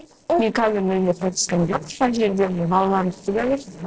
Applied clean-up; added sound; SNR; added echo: neural separator model SepFormer DNS4.